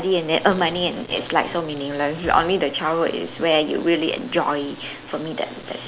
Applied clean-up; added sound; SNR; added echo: none; Gunshot, gunfire; 20 dB; none.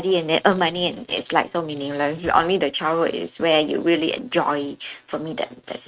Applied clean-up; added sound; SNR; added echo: neural mask model RNNoise.